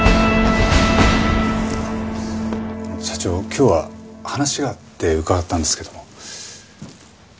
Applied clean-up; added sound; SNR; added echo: none; none; none; none.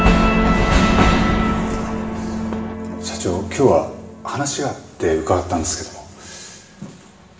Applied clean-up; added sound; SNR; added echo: none; none; none; reverberation time 1.1 s.